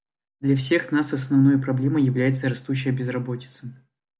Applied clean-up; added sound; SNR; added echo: none; none; none; none.